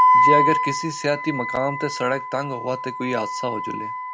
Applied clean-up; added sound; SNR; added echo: none; Wind instrument, woodwind instrument; -4 dB; none.